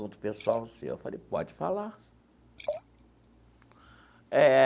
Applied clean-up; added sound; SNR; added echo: none; Liquid; 13 dB; none.